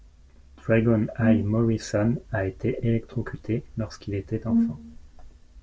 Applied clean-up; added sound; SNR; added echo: none; Brass instrument; 0 dB; none.